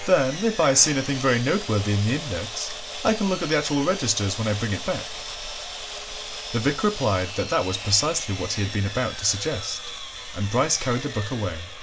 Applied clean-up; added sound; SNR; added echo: none; Sawing; 11 dB; none.